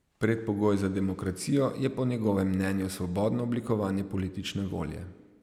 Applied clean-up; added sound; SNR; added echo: none; none; none; none.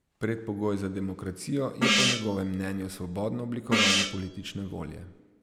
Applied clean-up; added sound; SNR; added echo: none; Gong; -3 dB; none.